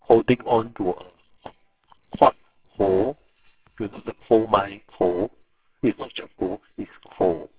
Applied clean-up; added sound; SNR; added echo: neural separator model SepFormer WHAMR!.